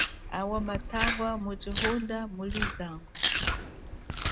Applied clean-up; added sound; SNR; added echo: none; Chewing, mastication; -3 dB; none.